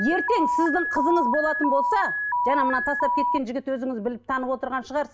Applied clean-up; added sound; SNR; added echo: none; Alarm; 0 dB; none.